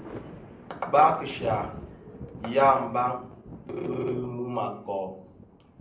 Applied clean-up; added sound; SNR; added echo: none; Thunder; 16 dB; reverberation time 0.6 s.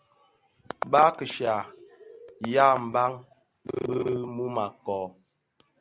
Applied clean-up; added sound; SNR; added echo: none; none; none; none.